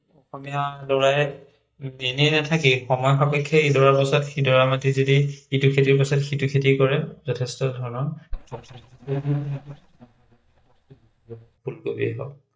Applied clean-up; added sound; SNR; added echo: neural mask model DeepFilterNet 3.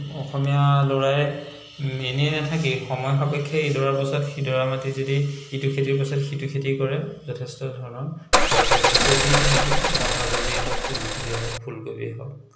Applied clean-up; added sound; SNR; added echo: none; Car; -4 dB; none.